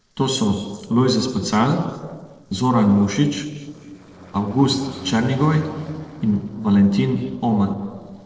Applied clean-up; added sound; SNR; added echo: neural separator model SepFormer DNS4.